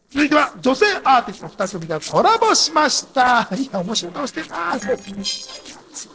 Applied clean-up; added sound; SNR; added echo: neural separator model SepFormer DNS4.